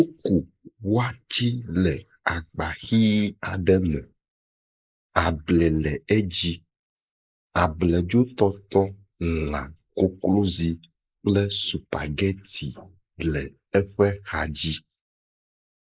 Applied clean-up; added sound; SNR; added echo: neural mask model Resemble Enhance denoiser.